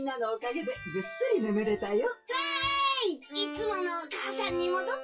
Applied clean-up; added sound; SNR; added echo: classical method WPE with log-MMSE.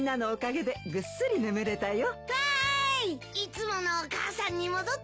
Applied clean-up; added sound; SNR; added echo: none; none; none; none.